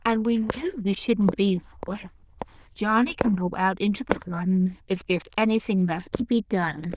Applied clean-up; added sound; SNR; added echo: neural diffusion model UNIVERSE++.